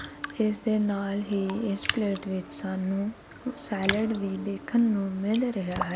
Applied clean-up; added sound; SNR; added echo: none; Raindrop; 9 dB; none.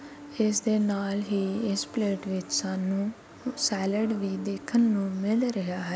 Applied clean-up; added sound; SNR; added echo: none; none; none; none.